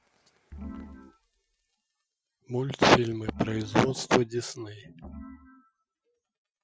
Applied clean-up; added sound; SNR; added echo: classical method Wiener filter.